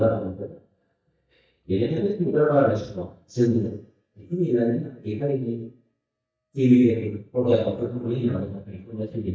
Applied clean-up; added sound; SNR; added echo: neural mask model DeepFilterNet 3.